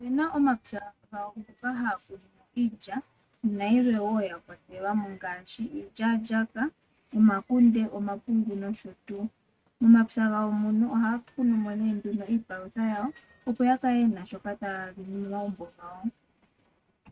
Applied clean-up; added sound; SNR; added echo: neural mask model RNNoise.